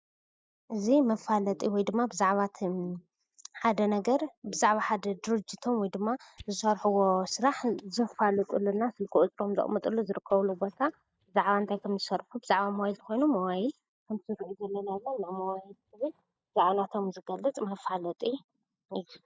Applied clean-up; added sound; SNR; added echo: neural mask model DeepFilterNet 3.